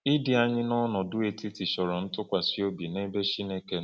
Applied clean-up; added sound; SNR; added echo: none; none; none; none.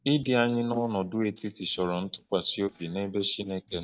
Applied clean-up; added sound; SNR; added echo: neural mask model DeepFilterNet 3.